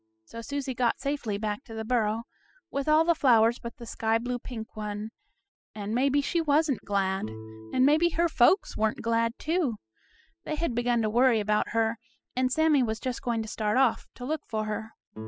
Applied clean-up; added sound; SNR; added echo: classical method spectral subtraction.